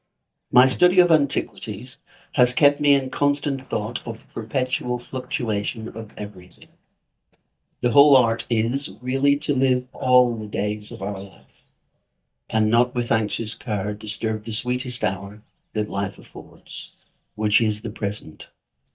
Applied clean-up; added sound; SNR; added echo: neural mask model DeepFilterNet 3.